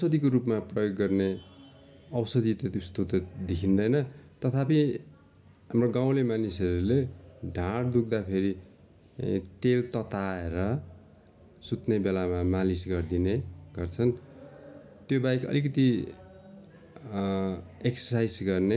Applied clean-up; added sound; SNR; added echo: none; none; none; none.